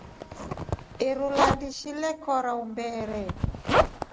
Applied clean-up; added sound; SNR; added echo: none; Zipper (clothing); -1 dB; none.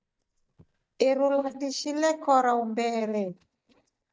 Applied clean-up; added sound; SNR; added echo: neural mask model DeepFilterNet 3.